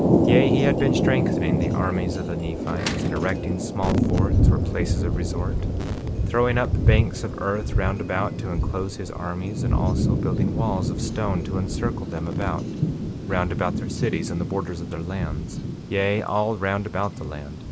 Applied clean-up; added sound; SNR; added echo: none; Thunder; -3 dB; none.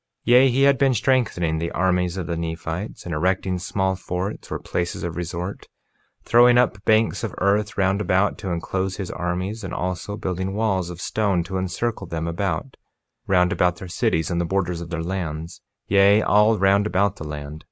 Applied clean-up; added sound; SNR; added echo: none; none; none; none.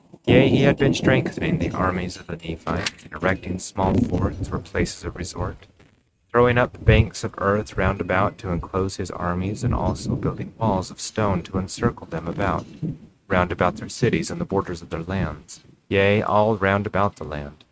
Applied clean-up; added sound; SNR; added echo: neural mask model RNNoise.